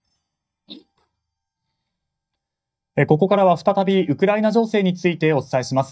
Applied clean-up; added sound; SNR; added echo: neural mask model DeepFilterNet 3.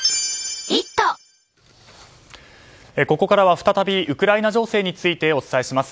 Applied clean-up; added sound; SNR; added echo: none; none; none; none.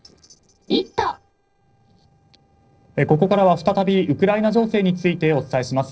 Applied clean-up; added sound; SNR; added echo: neural separator model SepFormer DNS4.